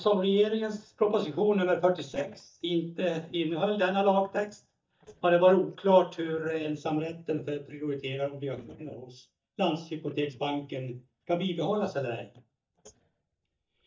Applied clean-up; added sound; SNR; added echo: neural mask model DeepFilterNet 3.